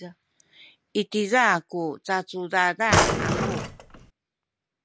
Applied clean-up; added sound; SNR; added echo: none; Drawer open or close; -4 dB; none.